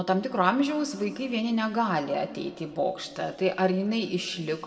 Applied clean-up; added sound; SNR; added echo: none; none; none; reverberation time 1.6 s.